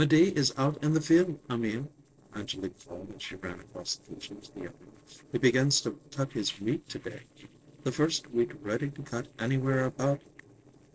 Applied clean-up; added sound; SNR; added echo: neural separator model SepFormer DNS4.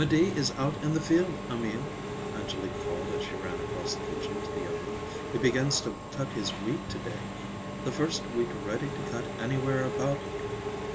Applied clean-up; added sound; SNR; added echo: none; Engine / Mechanisms; 3 dB; none.